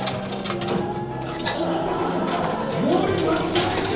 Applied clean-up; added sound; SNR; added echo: none; Coin (dropping); 9 dB; reverberation time 0.9 s.